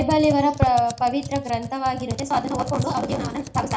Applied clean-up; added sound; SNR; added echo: none; Computer keyboard; 8 dB; reverberation time 0.4 s.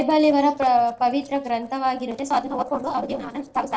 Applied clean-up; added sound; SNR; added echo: neural separator model SepFormer DNS4.